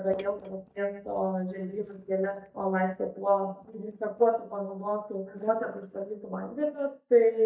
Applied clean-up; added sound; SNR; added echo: neural mask model DeepFilterNet 3.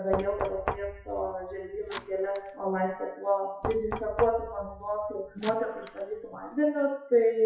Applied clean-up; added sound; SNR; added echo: classical method WPE with log-MMSE.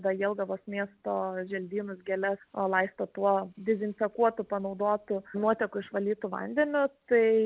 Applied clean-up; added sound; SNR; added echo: none; none; none; none.